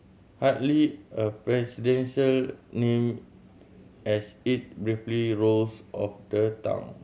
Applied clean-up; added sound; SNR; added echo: none; none; none; none.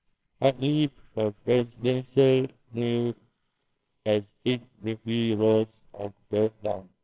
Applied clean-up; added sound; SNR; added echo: neural separator model SepFormer WHAMR!.